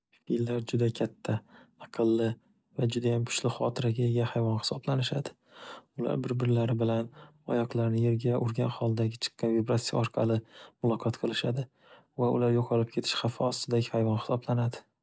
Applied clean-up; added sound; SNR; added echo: none; none; none; none.